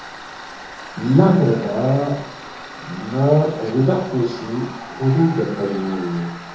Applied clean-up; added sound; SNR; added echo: none; Tools; 15 dB; reverberation time 0.7 s.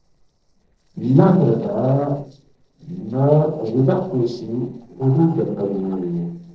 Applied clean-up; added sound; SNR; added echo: neural separator model SepFormer DNS4.